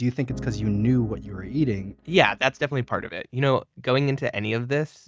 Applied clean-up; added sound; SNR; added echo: neural mask model RNNoise.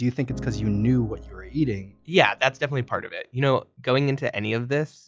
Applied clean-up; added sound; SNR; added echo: classical method log-MMSE.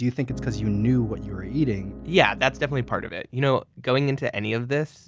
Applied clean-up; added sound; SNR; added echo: none; Piano; 11 dB; none.